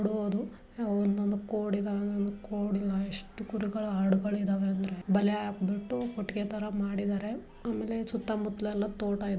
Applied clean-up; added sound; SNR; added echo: none; none; none; none.